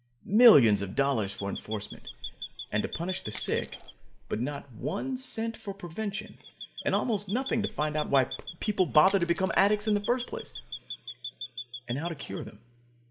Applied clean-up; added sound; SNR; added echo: none; Coin (dropping) + Chirp, tweet; 13 dB; none.